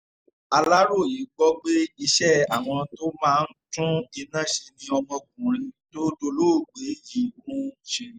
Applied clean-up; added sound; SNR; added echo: neural mask model DeepFilterNet 3.